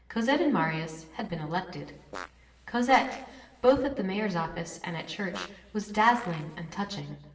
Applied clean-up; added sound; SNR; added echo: none; Fart; 18 dB; reverberation time 0.8 s.